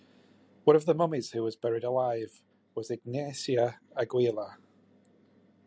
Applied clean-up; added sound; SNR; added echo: none; none; none; none.